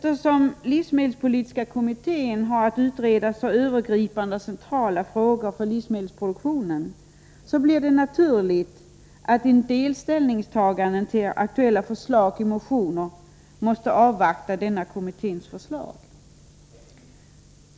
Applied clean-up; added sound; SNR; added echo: none; none; none; none.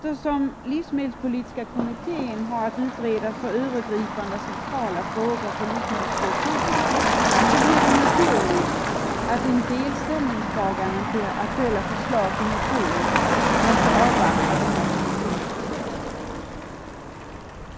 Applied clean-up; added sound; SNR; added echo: none; Motor vehicle (road); -3 dB; none.